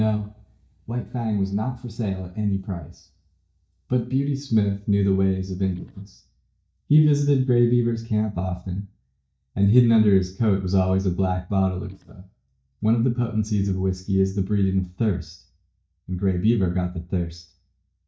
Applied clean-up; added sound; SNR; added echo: neural mask model DeepFilterNet 3.